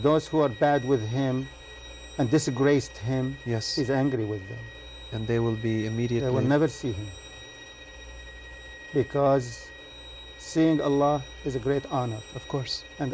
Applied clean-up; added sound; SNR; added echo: none; Bowed string instrument; 18 dB; none.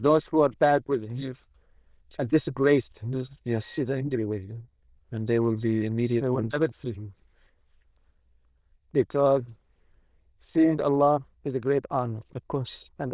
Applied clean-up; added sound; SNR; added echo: neural diffusion model UNIVERSE++.